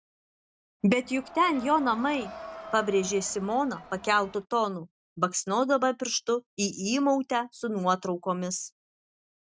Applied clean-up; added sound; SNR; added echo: none; Crowd; 15 dB; none.